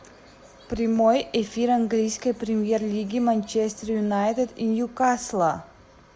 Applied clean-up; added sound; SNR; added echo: none; none; none; none.